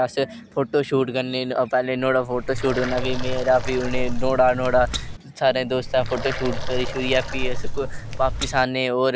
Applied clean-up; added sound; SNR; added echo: none; Water; 3 dB; none.